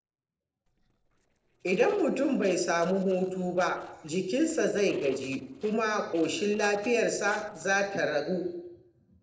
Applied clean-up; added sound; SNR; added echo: neural separator model SepFormer DNS4.